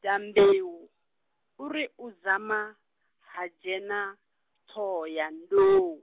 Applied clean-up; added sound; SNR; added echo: none; none; none; none.